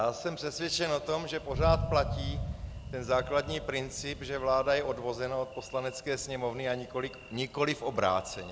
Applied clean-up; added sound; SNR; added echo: none; Thunder; 8 dB; none.